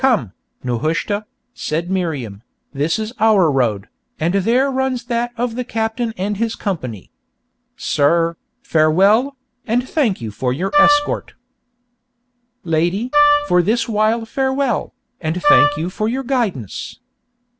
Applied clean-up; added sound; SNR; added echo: none; Wind instrument, woodwind instrument; -2 dB; none.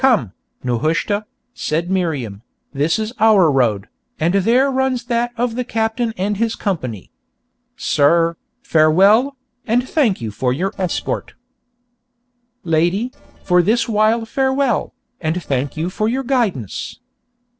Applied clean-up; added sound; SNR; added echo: neural separator model SepFormer DNS4.